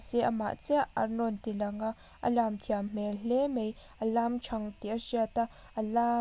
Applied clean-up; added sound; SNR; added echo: none; none; none; none.